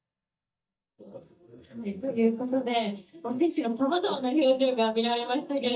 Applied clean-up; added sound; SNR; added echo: neural mask model DeepFilterNet 3.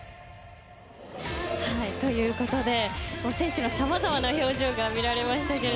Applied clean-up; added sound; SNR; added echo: none; none; none; none.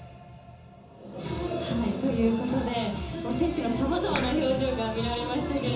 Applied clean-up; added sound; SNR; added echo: none; Clapping; 13 dB; reverberation time 0.6 s.